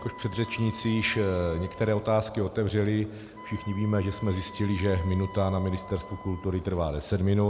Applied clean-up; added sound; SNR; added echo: none; Wind instrument, woodwind instrument; 18 dB; none.